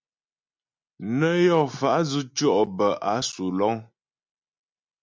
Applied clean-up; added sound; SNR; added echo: none; none; none; none.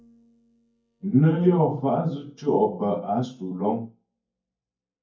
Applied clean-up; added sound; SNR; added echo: neural mask model DeepFilterNet 3.